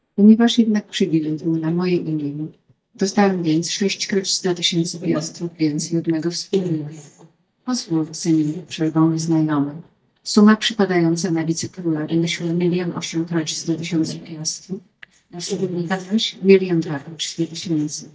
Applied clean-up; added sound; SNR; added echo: neural mask model DeepFilterNet 3.